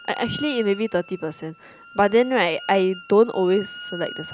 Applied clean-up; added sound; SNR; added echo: none; Wind instrument, woodwind instrument; 17 dB; none.